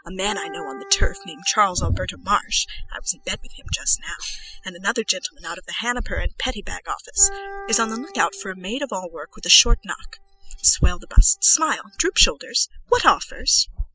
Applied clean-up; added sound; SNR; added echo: classical method spectral subtraction.